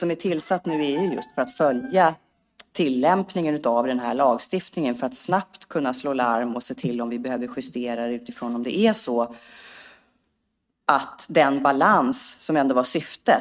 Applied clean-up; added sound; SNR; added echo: neural mask model RNNoise.